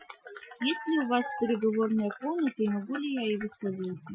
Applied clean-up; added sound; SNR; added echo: classical method Wiener filter.